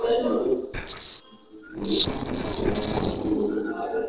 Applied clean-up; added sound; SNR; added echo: neural separator model SepFormer DNS4.